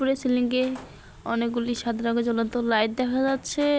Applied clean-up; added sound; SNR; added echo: none; none; none; none.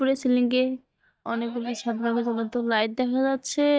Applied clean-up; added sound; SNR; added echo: neural mask model DeepFilterNet 3.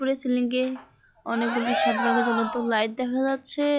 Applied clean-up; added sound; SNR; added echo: classical method log-MMSE.